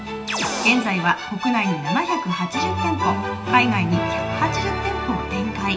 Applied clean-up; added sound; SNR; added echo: none; Telephone; 19 dB; reverberation time 0.8 s.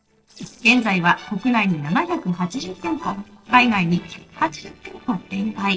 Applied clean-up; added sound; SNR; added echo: neural separator model SepFormer DNS4.